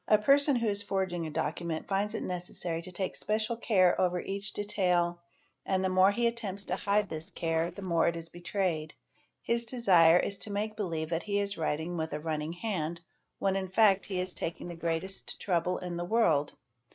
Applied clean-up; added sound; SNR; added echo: neural separator model SepFormer DNS4.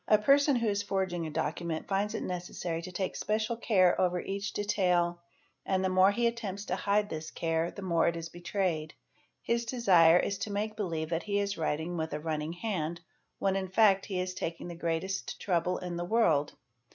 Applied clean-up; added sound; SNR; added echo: none; none; none; none.